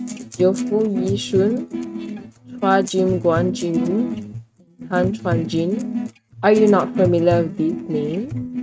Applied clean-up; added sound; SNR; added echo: neural mask model RNNoise.